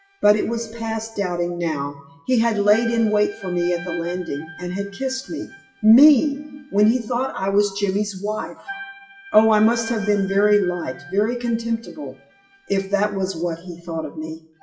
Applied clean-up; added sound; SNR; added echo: classical method WPE with log-MMSE.